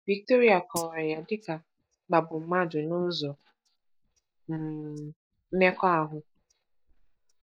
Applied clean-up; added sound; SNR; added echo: neural mask model DeepFilterNet 3.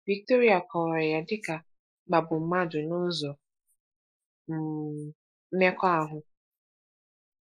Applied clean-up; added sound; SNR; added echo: neural mask model Resemble Enhance denoiser.